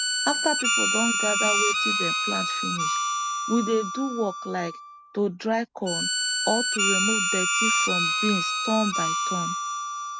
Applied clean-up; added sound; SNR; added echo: none; Harmonica; -3 dB; none.